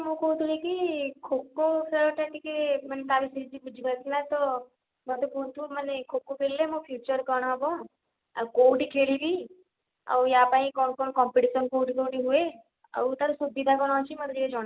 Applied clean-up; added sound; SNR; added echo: none; none; none; none.